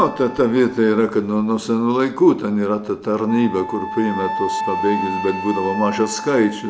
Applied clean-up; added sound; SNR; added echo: none; Wind instrument, woodwind instrument; 10 dB; none.